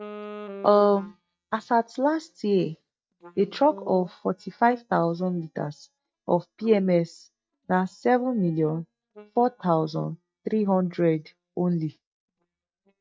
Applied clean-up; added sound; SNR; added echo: neural mask model DeepFilterNet 3.